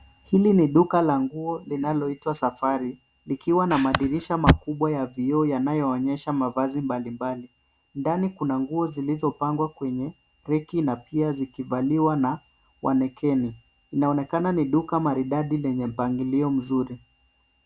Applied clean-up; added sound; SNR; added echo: none; none; none; none.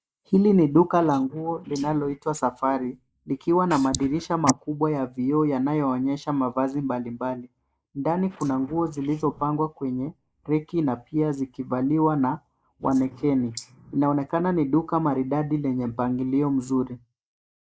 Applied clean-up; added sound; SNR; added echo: neural mask model Resemble Enhance denoiser.